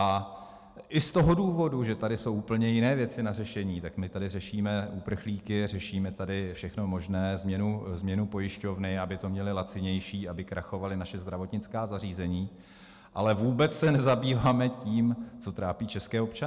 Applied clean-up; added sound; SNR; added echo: none; none; none; none.